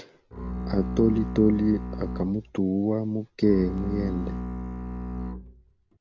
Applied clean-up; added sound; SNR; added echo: none; Bowed string instrument; 6 dB; none.